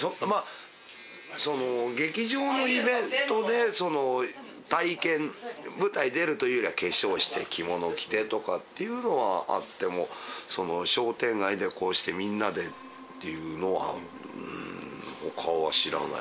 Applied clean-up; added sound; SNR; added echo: none; Organ; 18 dB; none.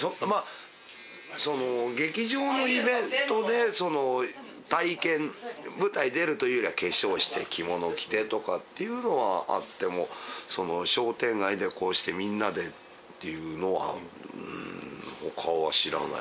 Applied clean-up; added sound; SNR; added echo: none; none; none; none.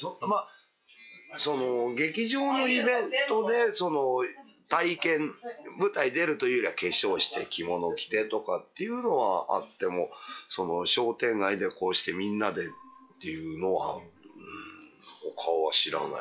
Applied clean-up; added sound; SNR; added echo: classical method log-MMSE.